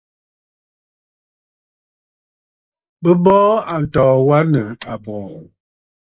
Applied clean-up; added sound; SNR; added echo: neural mask model Resemble Enhance denoiser.